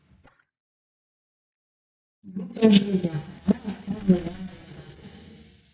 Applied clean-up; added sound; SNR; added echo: neural mask model DeepFilterNet 3.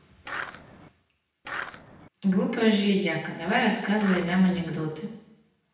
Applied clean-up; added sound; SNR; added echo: none; Skateboard; 10 dB; reverberation time 0.9 s.